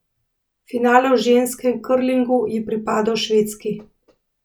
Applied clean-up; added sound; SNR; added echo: none; none; none; none.